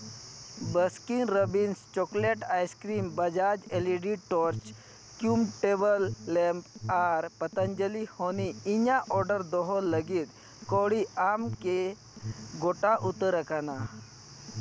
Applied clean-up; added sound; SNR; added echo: none; Alarm; 13 dB; none.